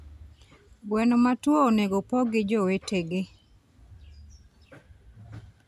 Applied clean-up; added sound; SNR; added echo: none; none; none; none.